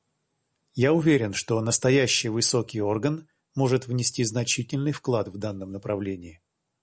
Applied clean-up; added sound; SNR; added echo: none; none; none; none.